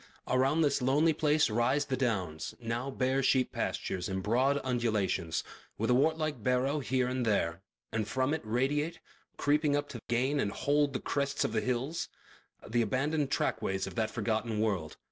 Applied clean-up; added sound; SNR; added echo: none; none; none; none.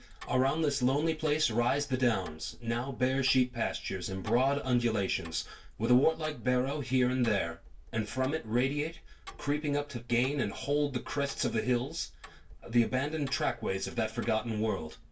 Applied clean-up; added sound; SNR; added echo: none; Tick-tock; 19 dB; reverberation time 0.2 s.